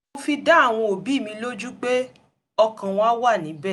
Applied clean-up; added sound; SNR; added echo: none; none; none; none.